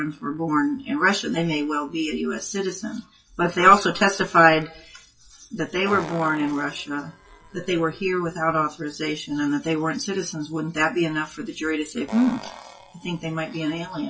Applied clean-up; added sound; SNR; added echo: classical method WPE with log-MMSE.